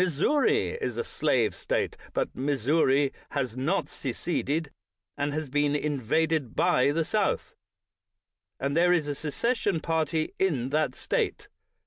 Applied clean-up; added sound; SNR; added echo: none; none; none; none.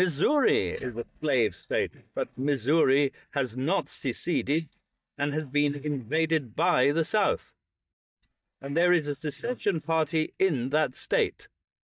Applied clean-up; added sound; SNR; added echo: neural mask model DeepFilterNet 3.